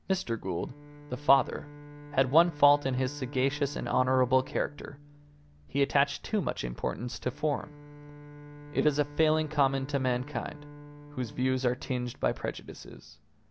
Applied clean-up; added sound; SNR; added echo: none; Bowed string instrument; 17 dB; none.